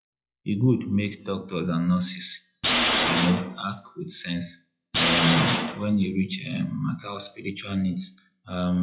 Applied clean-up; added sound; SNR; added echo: classical method WPE with log-MMSE.